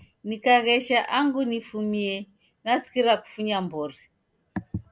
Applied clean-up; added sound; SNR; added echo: none; none; none; none.